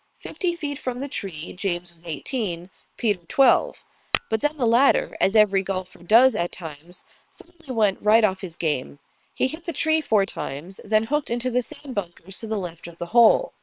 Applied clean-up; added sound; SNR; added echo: neural separator model SepFormer WHAM!.